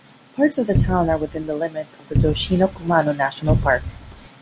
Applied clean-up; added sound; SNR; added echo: none; Cupboard open or close; 1 dB; none.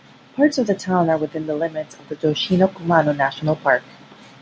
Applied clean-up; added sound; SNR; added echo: none; none; none; none.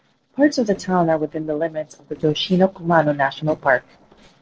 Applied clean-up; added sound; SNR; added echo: neural separator model SepFormer DNS4.